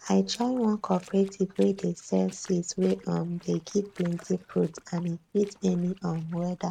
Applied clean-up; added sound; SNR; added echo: neural mask model RNNoise.